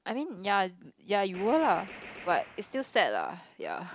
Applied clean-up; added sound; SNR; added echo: none; Gunshot, gunfire; 17 dB; none.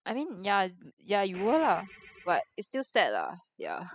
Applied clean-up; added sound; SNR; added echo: classical method spectral subtraction.